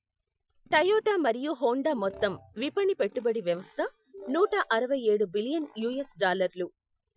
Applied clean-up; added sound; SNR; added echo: classical method Wiener filter.